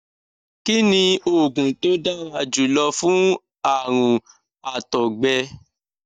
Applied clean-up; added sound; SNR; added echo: neural mask model DeepFilterNet 3.